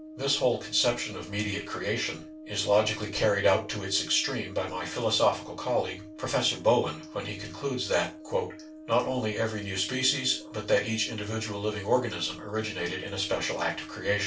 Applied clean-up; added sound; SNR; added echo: none; Brass instrument; 15 dB; reverberation time 0.2 s.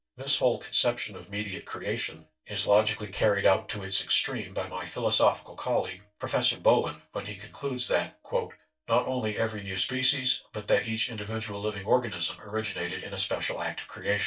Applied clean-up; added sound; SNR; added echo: neural mask model DeepFilterNet 3.